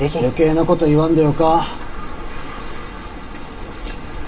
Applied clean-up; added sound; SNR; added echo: none; none; none; reverberation time 0.2 s.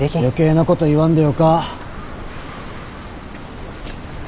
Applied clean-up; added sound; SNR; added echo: none; none; none; none.